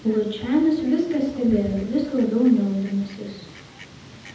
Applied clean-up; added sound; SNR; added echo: none; Fowl; 19 dB; reverberation time 1.0 s.